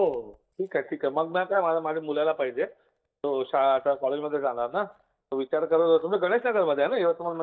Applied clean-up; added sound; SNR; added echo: neural mask model DeepFilterNet 3.